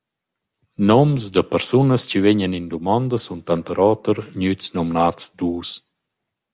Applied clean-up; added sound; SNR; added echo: none; none; none; none.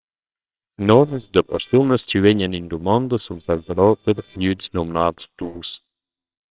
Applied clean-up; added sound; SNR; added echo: neural separator model SepFormer WHAMR!.